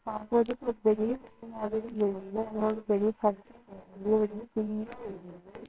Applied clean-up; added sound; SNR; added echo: neural separator model SepFormer WHAMR!.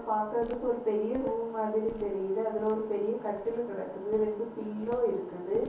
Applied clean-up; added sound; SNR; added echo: none; Walk, footsteps; 20 dB; reverberation time 0.6 s.